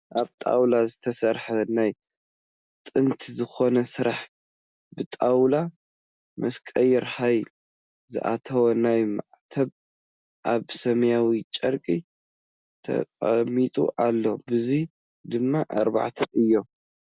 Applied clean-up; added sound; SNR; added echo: none; none; none; none.